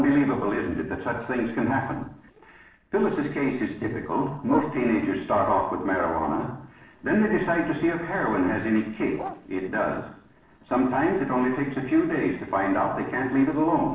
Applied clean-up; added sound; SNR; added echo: neural separator model SepFormer DNS4.